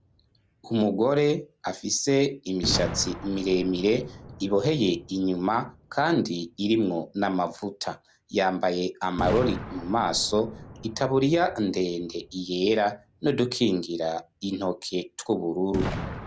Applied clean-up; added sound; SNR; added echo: none; Boom; 13 dB; none.